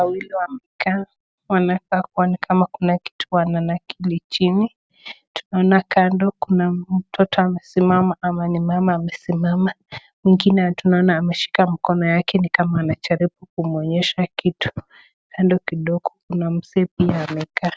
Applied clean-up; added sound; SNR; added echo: none; none; none; none.